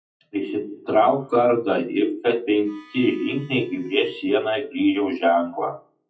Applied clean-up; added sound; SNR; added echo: classical method WPE with log-MMSE.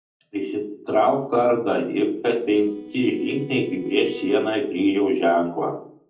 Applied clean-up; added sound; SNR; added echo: neural separator model SepFormer DNS4.